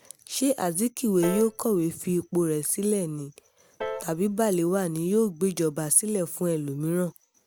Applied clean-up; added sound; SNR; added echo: none; Piano; 15 dB; none.